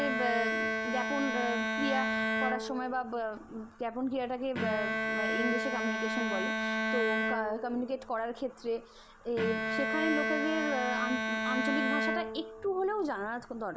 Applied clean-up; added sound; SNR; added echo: none; Bowed string instrument; -1 dB; none.